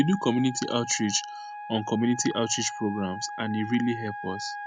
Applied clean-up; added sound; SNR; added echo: none; Wind instrument, woodwind instrument; 10 dB; none.